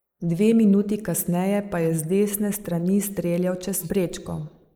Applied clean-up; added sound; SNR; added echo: neural mask model Resemble Enhance denoiser.